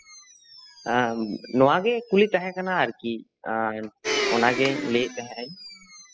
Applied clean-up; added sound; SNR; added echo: classical method spectral subtraction.